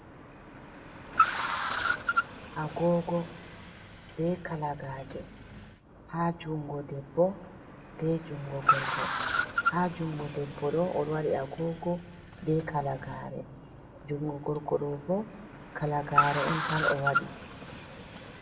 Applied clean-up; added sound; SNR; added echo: none; Car; 1 dB; reverberation time 1.0 s.